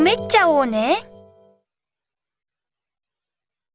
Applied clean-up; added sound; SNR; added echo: none; none; none; none.